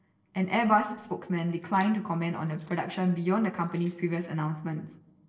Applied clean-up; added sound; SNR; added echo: neural separator model SepFormer DNS4.